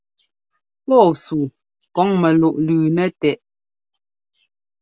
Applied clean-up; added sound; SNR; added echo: none; none; none; none.